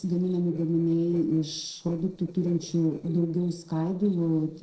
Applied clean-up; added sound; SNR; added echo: neural separator model SepFormer DNS4.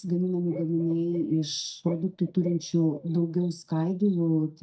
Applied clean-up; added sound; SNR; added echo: neural mask model DeepFilterNet 3.